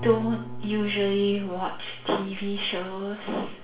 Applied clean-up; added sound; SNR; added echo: none; Bowed string instrument; 15 dB; reverberation time 0.5 s.